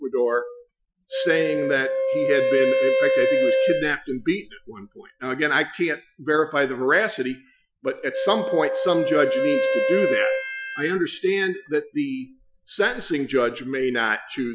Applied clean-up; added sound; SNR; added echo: classical method Wiener filter.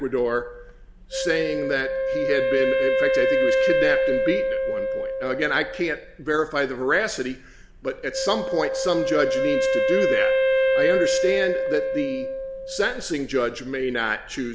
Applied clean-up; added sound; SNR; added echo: none; Wind instrument, woodwind instrument; -2 dB; none.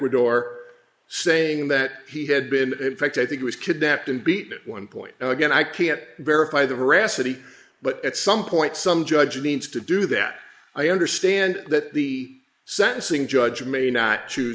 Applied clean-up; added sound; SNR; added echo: neural mask model Resemble Enhance denoiser.